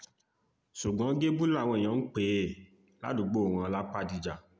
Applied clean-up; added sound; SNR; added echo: none; none; none; none.